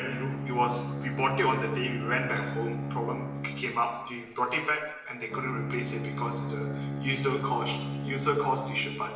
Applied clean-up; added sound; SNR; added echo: none; Bowed string instrument; 3 dB; reverberation time 1.0 s.